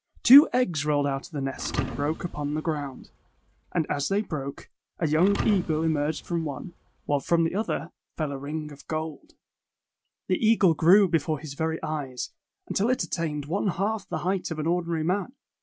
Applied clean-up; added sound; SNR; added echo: none; Thump, thud; 12 dB; none.